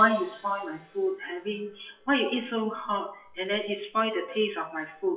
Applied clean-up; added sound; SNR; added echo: classical method WPE with log-MMSE.